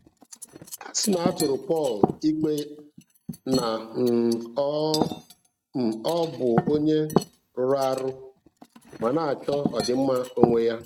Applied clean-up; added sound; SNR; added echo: neural mask model RNNoise.